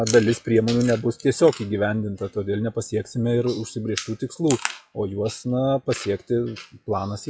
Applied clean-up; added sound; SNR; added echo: classical method log-MMSE.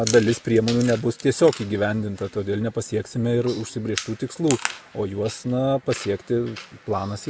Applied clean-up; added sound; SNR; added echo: none; Chewing, mastication; 14 dB; none.